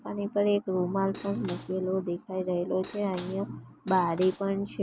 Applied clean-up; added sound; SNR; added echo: none; Cutlery, silverware / Dishes, pots, and pans; 16 dB; none.